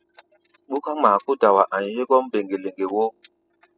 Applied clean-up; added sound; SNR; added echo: classical method spectral subtraction.